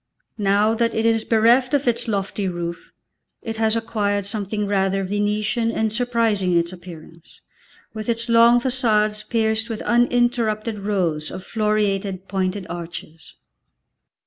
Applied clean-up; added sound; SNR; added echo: neural mask model Resemble Enhance denoiser.